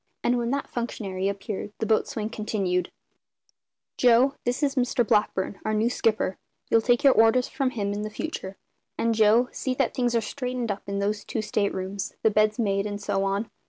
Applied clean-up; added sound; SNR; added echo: none; none; none; none.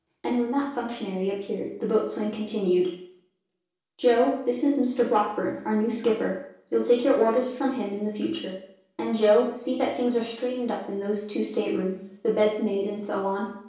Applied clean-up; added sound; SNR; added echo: none; none; none; reverberation time 0.6 s.